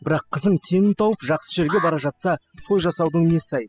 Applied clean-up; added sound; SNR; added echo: classical method spectral subtraction.